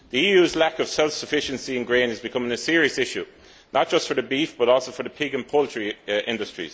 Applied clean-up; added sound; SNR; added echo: none; none; none; none.